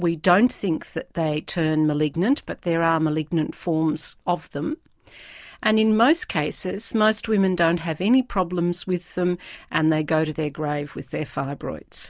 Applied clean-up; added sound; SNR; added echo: none; none; none; none.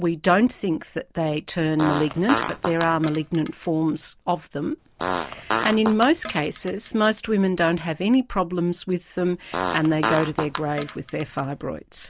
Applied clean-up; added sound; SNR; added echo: none; Fart; 7 dB; none.